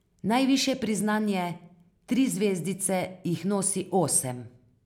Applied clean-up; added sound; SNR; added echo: none; none; none; none.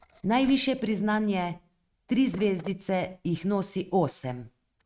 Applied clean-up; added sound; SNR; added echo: neural mask model RNNoise.